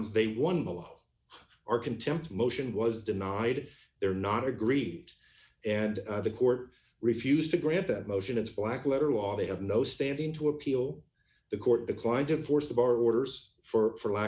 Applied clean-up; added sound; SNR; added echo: none; none; none; none.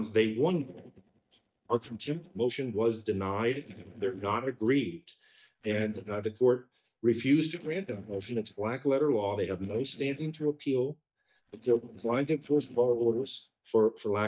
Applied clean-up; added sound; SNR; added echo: neural mask model DeepFilterNet 3.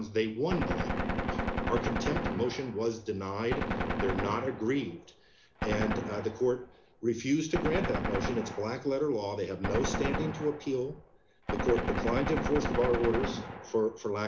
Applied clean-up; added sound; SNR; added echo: none; Gunshot, gunfire; 2 dB; none.